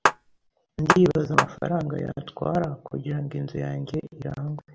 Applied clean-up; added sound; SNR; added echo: none; Clapping; -2 dB; none.